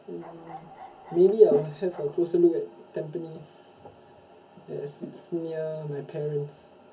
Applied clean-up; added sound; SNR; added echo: none; Bark; 19 dB; reverberation time 0.3 s.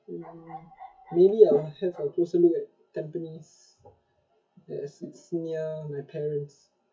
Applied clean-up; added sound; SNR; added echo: classical method WPE with log-MMSE.